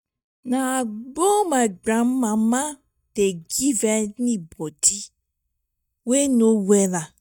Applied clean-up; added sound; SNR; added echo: neural mask model DeepFilterNet 3.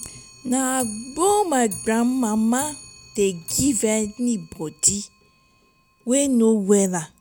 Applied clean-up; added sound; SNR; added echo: none; Clock; 19 dB; none.